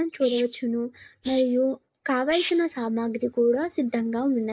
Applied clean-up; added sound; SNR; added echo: neural mask model Resemble Enhance denoiser.